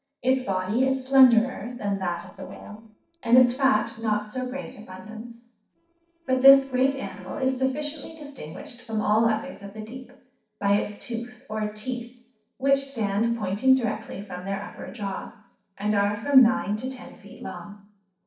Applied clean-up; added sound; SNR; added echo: neural separator model SepFormer DNS4.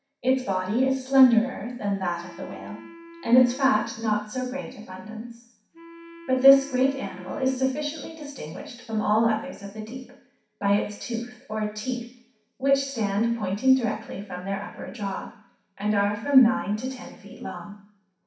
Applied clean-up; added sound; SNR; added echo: none; Wind instrument, woodwind instrument; 19 dB; reverberation time 0.6 s.